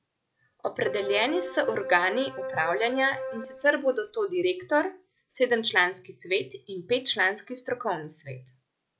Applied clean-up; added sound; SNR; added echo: none; Keyboard (musical); 8 dB; none.